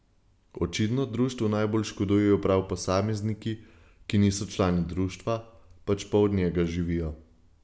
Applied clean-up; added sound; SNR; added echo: none; none; none; none.